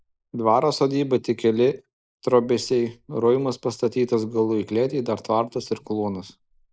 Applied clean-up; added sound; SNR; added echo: neural mask model Resemble Enhance denoiser.